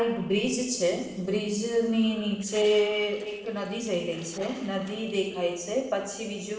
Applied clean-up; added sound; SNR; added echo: neural separator model SepFormer DNS4.